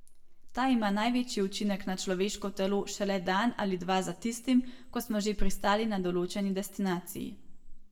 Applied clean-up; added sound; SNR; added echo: none; none; none; reverberation time 0.5 s.